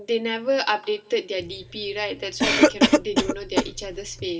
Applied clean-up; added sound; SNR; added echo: none; Cough; -4 dB; reverberation time 0.3 s.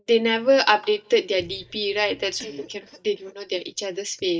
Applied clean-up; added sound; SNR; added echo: neural mask model DeepFilterNet 3.